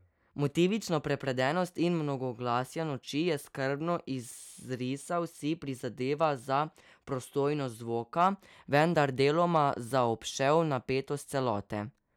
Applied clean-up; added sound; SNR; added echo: none; none; none; none.